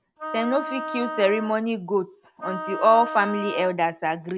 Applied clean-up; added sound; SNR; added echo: none; Wind instrument, woodwind instrument; 9 dB; none.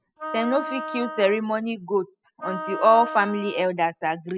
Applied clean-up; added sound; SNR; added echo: classical method spectral subtraction.